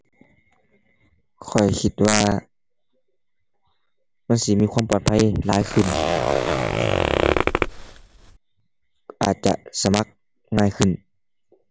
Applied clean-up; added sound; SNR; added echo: none; Zipper (clothing); -1 dB; none.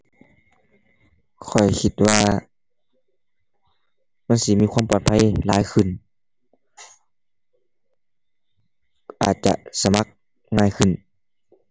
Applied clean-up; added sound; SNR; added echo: none; none; none; none.